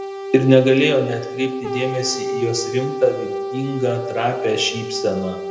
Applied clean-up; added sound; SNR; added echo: none; Brass instrument; 7 dB; reverberation time 0.8 s.